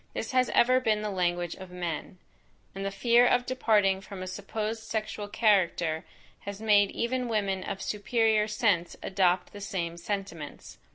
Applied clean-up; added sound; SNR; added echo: none; none; none; none.